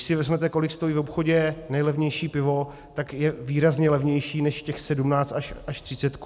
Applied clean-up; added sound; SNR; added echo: none; none; none; none.